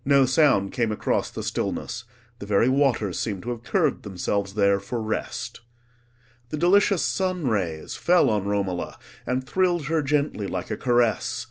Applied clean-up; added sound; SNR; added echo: none; none; none; none.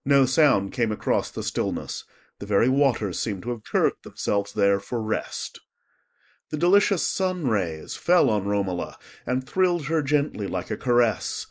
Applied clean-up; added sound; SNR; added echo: neural mask model Resemble Enhance denoiser.